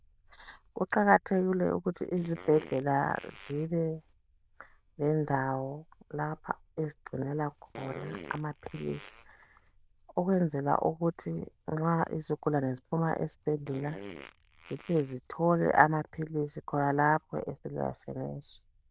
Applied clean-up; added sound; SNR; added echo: neural diffusion model UNIVERSE++.